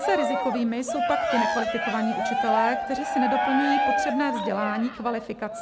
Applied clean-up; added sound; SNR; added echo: none; Cheering; -1 dB; none.